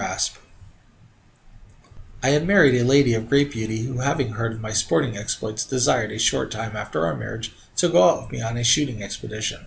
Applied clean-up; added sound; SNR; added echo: none; none; none; none.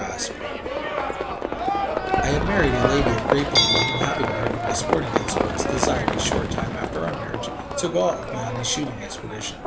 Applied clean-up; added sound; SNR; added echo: none; Wind + Livestock, farm animals, working animals; -3 dB; none.